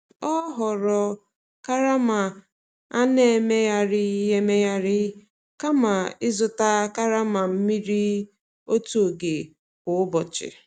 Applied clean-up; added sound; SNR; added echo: none; none; none; none.